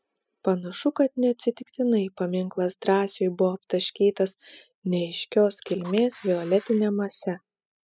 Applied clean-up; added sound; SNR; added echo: classical method spectral subtraction.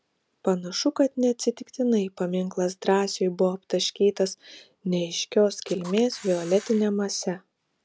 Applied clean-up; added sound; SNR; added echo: none; Camera; 17 dB; none.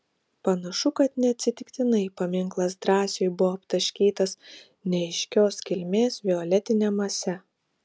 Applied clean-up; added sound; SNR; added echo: none; none; none; none.